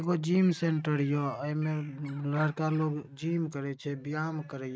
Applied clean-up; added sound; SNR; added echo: neural mask model RNNoise.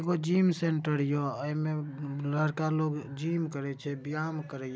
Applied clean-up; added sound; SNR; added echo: none; none; none; none.